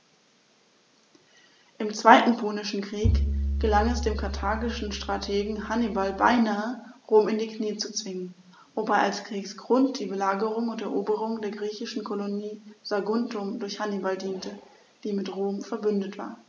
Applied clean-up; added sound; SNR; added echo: none; Bowed string instrument; 2 dB; none.